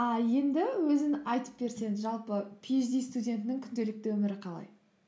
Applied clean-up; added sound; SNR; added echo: none; none; none; none.